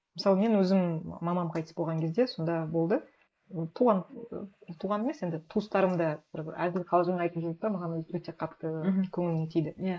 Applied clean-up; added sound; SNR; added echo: neural mask model Resemble Enhance denoiser.